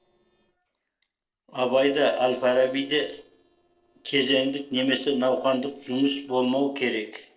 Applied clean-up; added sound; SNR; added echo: neural separator model SepFormer DNS4.